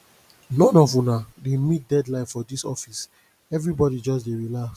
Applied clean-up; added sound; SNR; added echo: none; none; none; none.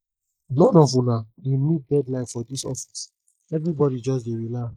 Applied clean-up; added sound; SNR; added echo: neural mask model Resemble Enhance denoiser.